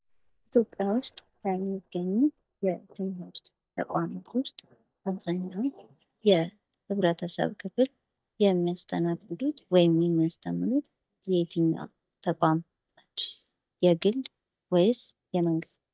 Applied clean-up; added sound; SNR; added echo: neural mask model DeepFilterNet 3.